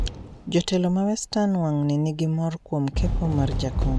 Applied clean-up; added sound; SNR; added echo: none; Fireworks; 5 dB; none.